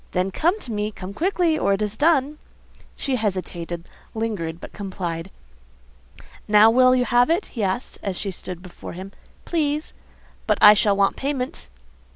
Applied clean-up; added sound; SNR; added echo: none; none; none; none.